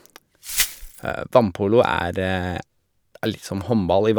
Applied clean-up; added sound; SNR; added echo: none; Glass; 7 dB; none.